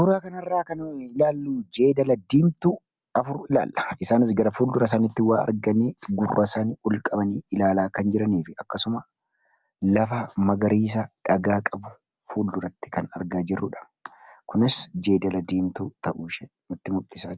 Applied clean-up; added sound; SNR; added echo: none; none; none; none.